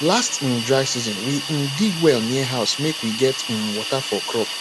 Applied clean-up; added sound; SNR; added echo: none; Hiss; 6 dB; none.